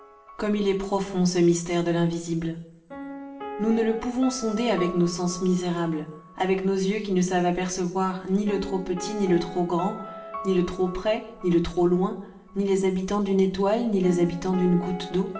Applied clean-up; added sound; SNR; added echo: none; Piano; 15 dB; reverberation time 0.7 s.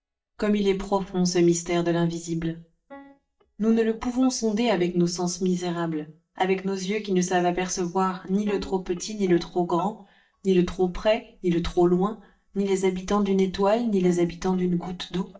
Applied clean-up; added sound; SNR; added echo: neural mask model DeepFilterNet 3.